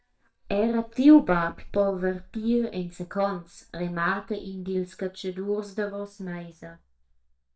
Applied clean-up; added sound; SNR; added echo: neural mask model DeepFilterNet 3.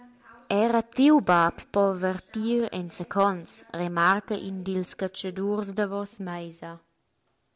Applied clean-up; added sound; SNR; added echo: none; none; none; none.